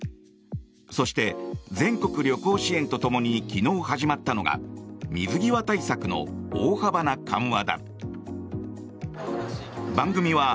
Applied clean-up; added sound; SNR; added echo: none; none; none; none.